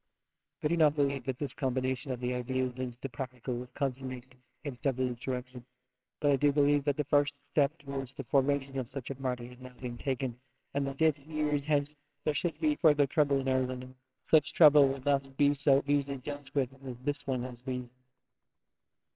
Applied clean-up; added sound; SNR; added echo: neural separator model SepFormer WHAMR!.